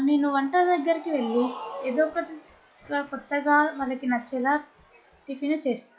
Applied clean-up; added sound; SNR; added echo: classical method log-MMSE.